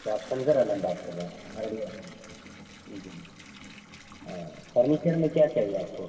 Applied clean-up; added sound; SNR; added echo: none; Bathtub (filling or washing) / Water tap, faucet; 18 dB; reverberation time 2.8 s.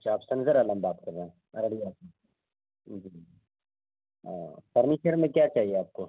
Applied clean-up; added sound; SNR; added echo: none; none; none; none.